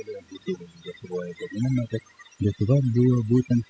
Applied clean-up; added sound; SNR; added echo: classical method spectral subtraction.